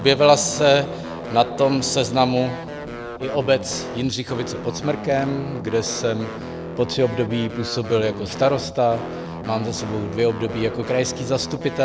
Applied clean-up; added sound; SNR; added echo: none; Guitar; 10 dB; none.